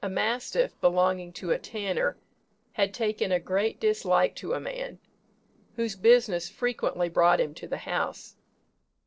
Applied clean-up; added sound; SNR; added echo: neural separator model SepFormer DNS4.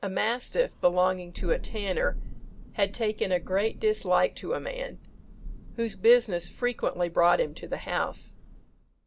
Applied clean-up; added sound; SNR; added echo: none; Thunder; 10 dB; none.